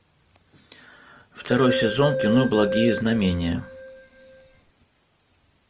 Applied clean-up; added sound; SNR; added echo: none; Keyboard (musical); 4 dB; none.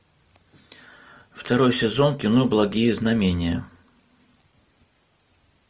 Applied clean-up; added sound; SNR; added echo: none; none; none; none.